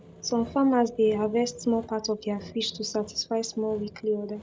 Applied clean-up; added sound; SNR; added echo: none; Sawing; 20 dB; none.